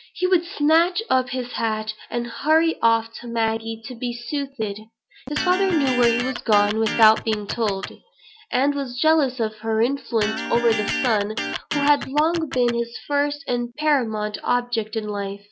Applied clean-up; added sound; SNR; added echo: none; Electric guitar; 6 dB; none.